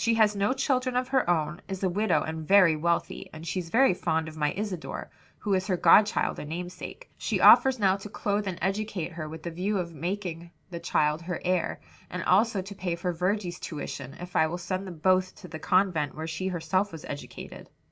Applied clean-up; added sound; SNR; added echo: none; none; none; none.